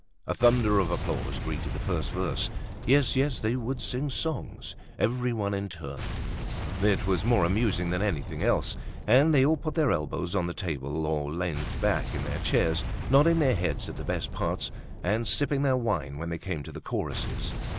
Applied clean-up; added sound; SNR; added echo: none; Boom; 6 dB; none.